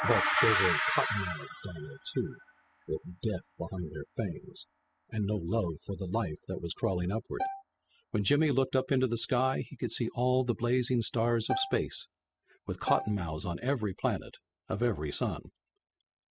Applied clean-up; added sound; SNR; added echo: classical method spectral subtraction.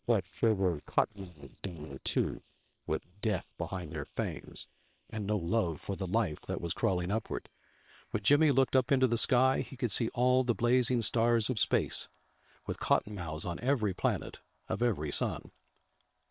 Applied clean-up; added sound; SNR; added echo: neural separator model SepFormer WHAM!.